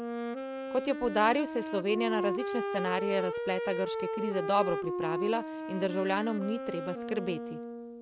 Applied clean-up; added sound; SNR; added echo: none; Wind instrument, woodwind instrument; 3 dB; none.